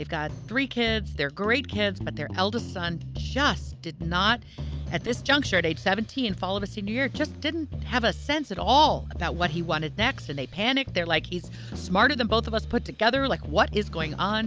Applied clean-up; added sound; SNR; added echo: none; none; none; none.